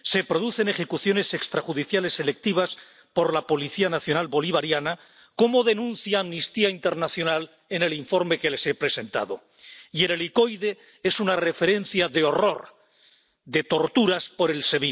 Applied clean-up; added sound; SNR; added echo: none; none; none; none.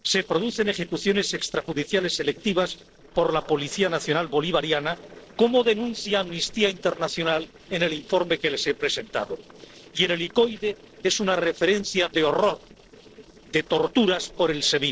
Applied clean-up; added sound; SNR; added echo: neural separator model SepFormer DNS4.